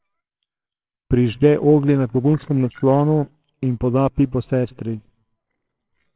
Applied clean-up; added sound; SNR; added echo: neural separator model SepFormer WHAMR!.